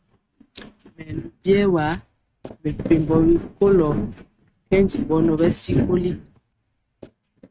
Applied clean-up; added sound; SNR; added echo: neural mask model RNNoise.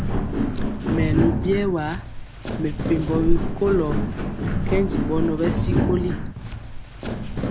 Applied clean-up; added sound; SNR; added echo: none; Walk, footsteps; -2 dB; none.